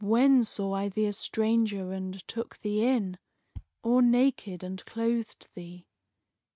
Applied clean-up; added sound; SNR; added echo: neural mask model RNNoise.